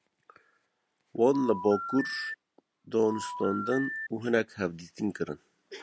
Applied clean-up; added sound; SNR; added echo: none; Telephone; 6 dB; none.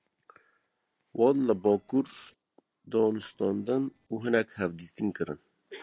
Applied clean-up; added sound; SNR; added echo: neural separator model SepFormer DNS4.